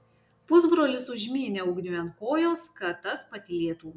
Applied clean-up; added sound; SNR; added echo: none; none; none; none.